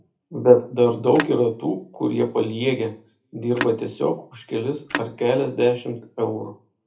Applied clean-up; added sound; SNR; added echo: none; Telephone; 12 dB; reverberation time 0.3 s.